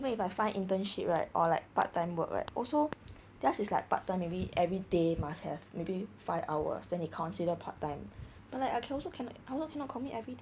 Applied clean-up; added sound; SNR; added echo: none; none; none; none.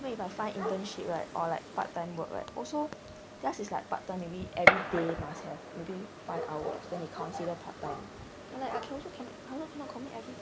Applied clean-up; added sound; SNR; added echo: none; Gunshot, gunfire; -1 dB; none.